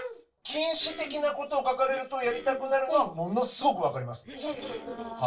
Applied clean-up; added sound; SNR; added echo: neural separator model SepFormer DNS4.